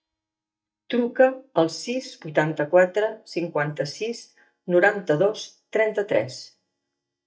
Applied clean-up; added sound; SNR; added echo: neural mask model DeepFilterNet 3.